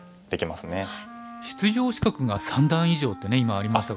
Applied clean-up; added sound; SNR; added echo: none; Wind instrument, woodwind instrument; 16 dB; none.